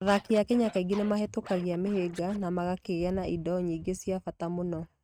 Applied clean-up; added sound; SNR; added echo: neural mask model RNNoise.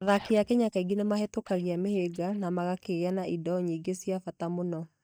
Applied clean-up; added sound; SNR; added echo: neural mask model DeepFilterNet 3.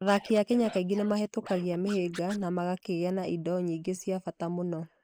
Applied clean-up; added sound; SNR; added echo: neural mask model Resemble Enhance denoiser.